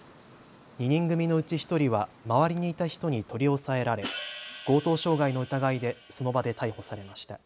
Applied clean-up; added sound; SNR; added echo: none; Hi-hat; 15 dB; none.